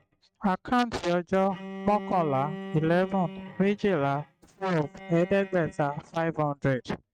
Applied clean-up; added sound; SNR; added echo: neural mask model RNNoise.